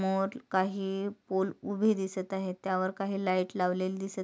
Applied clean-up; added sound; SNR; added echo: none; none; none; none.